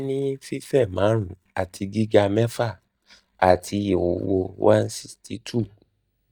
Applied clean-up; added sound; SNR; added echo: neural mask model DeepFilterNet 3.